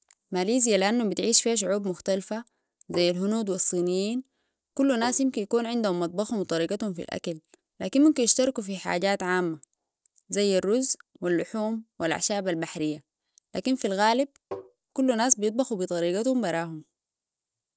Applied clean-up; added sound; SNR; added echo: neural separator model SepFormer DNS4.